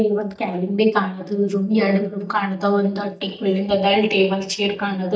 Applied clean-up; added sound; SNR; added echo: neural mask model DeepFilterNet 3.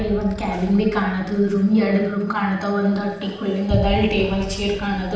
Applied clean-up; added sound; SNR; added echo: none; Boom; 10 dB; reverberation time 0.7 s.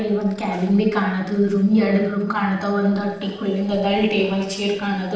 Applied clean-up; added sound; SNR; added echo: neural separator model SepFormer DNS4.